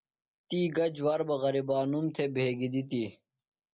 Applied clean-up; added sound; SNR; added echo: none; none; none; none.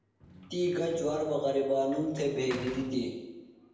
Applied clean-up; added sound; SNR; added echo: none; Sliding door / Slam; 17 dB; reverberation time 0.9 s.